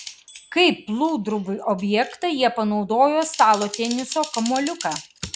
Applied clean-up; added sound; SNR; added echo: none; Typing; 15 dB; none.